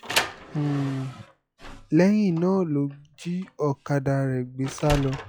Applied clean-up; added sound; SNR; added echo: classical method log-MMSE.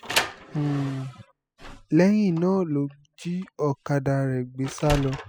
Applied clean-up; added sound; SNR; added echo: classical method spectral subtraction.